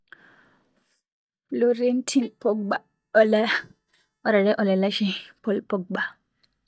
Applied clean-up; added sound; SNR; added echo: neural mask model DeepFilterNet 3.